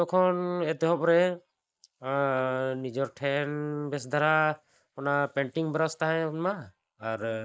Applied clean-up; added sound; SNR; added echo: neural mask model Resemble Enhance denoiser.